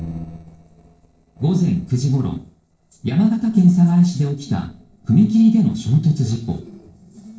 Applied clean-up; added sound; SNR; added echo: neural separator model SepFormer DNS4.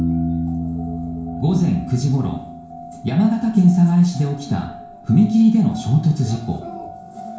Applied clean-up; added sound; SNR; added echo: none; Piano; 10 dB; reverberation time 0.6 s.